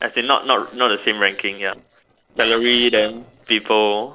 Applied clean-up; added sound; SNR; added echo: neural separator model SepFormer DNS4.